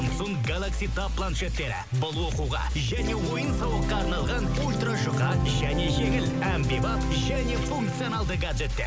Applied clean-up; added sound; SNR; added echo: none; Organ; 4 dB; none.